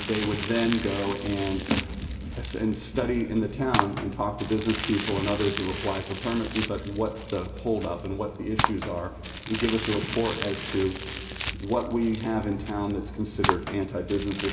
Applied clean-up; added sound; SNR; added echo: none; Crumpling, crinkling; 5 dB; reverberation time 2.3 s.